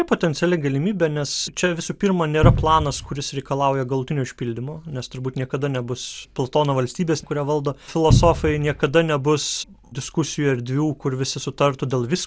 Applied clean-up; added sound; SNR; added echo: none; Cupboard open or close; -2 dB; none.